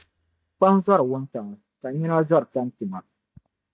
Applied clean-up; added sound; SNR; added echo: neural mask model DeepFilterNet 3.